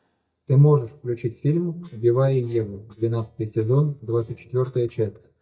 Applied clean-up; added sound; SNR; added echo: neural mask model DeepFilterNet 3.